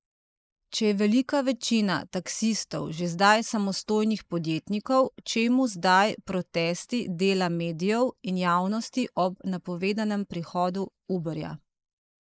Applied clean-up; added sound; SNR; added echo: neural mask model Resemble Enhance denoiser.